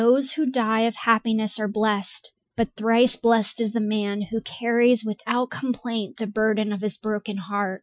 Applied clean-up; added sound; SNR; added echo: classical method Wiener filter.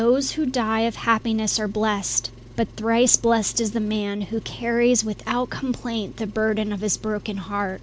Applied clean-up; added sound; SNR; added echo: none; Engine; 19 dB; none.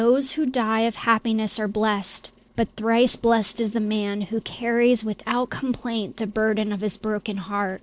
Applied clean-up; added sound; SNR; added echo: neural separator model SepFormer DNS4.